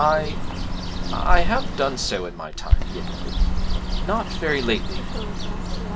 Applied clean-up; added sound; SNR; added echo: none; Bird; -4 dB; none.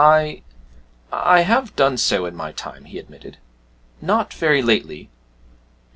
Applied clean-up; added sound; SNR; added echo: none; none; none; none.